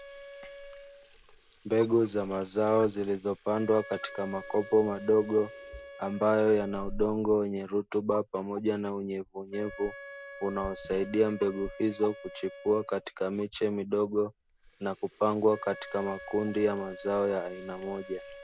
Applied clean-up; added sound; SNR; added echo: none; Sink (filling or washing) / Water tap, faucet + Wind instrument, woodwind instrument; 16 dB; none.